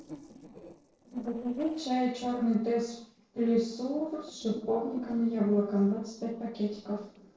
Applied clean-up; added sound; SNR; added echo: neural separator model SepFormer DNS4.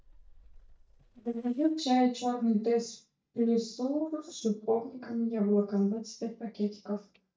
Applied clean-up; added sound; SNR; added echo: neural mask model DeepFilterNet 3.